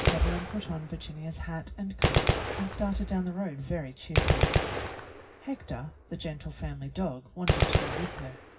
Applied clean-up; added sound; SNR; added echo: none; Gunshot, gunfire; -3 dB; reverberation time 0.4 s.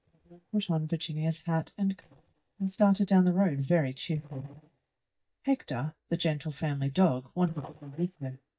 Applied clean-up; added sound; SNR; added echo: neural mask model DeepFilterNet 3.